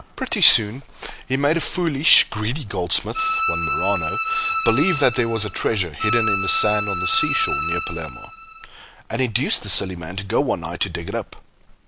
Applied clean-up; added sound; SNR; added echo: none; Bowed string instrument; 2 dB; none.